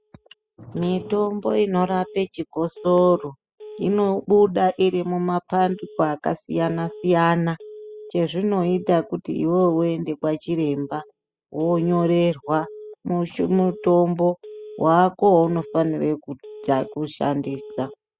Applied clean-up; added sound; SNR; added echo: classical method spectral subtraction.